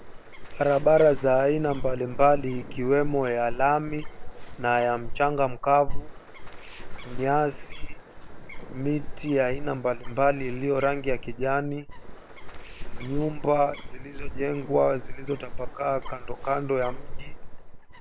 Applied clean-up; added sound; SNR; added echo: neural separator model SepFormer WHAM!.